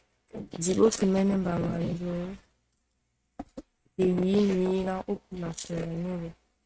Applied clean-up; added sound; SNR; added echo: neural mask model RNNoise.